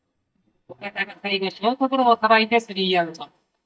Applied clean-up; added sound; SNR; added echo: neural mask model DeepFilterNet 3.